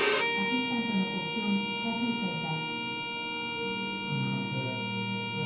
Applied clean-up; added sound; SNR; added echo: none; Bowed string instrument; -1 dB; reverberation time 1.0 s.